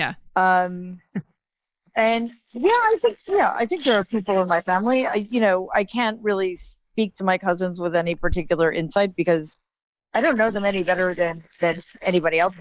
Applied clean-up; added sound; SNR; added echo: neural mask model Resemble Enhance denoiser.